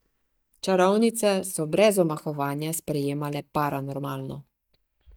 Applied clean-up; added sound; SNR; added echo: neural mask model DeepFilterNet 3.